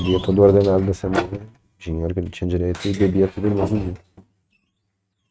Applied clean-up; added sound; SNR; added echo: neural mask model RNNoise.